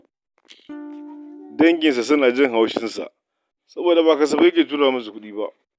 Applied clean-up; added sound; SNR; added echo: none; Electric guitar / Strum; 19 dB; none.